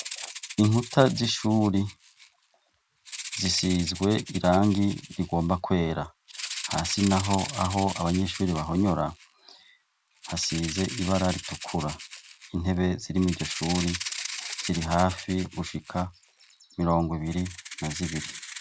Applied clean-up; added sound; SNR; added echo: none; Rattle (instrument); 12 dB; none.